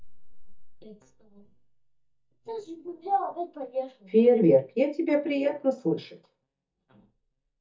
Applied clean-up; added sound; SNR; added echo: neural mask model DeepFilterNet 3.